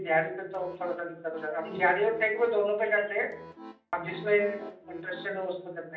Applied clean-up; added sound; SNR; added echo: none; Accordion; 17 dB; reverberation time 0.6 s.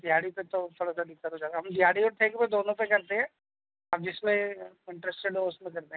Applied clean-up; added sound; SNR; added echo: none; none; none; none.